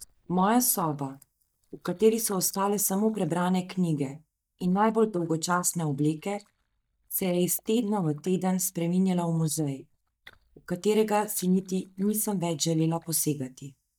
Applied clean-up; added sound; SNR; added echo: neural mask model DeepFilterNet 3.